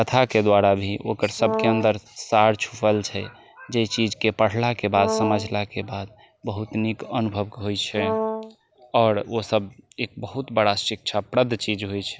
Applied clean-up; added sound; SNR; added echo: none; Brass instrument; 4 dB; none.